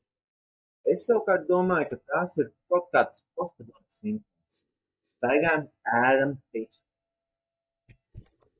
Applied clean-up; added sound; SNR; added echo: neural mask model DeepFilterNet 3.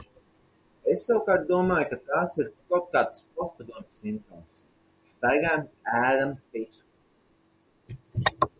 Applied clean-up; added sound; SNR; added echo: none; none; none; none.